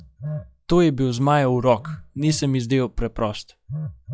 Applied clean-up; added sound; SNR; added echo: classical method log-MMSE.